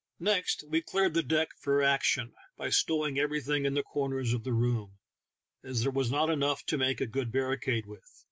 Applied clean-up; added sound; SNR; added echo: none; none; none; none.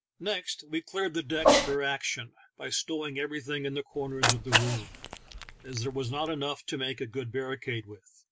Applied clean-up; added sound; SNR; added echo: none; Cat; 0 dB; none.